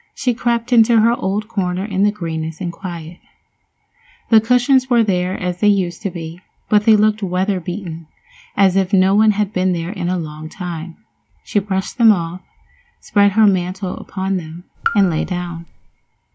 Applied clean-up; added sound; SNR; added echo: none; Raindrop / Drip; 11 dB; none.